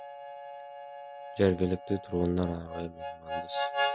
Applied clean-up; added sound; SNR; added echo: none; Harmonica; 4 dB; none.